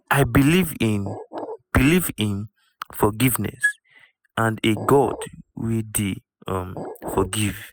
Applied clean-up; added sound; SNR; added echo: classical method spectral subtraction.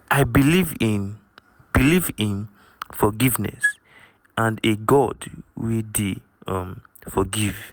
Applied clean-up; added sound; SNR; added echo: none; none; none; none.